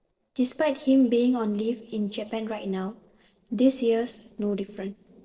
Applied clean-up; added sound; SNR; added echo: neural separator model SepFormer DNS4.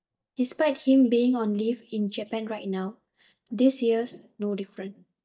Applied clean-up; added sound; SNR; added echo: neural mask model DeepFilterNet 3.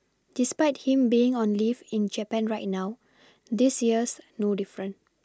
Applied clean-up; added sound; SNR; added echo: none; none; none; none.